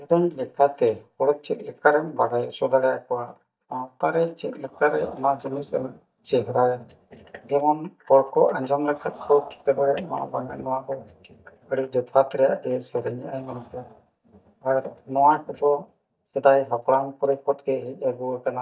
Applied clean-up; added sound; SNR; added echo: neural mask model DeepFilterNet 3.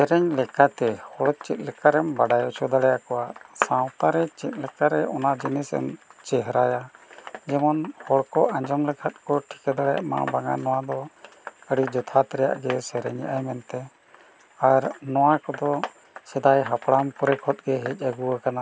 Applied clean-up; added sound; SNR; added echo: none; none; none; none.